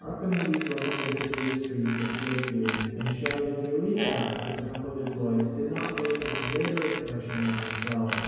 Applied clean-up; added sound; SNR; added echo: none; Squeak; 5 dB; reverberation time 2.2 s.